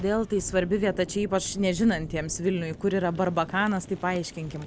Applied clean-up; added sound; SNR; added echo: none; Boom; 16 dB; none.